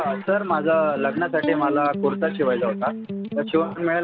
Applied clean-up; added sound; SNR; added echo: none; Electric guitar; 7 dB; none.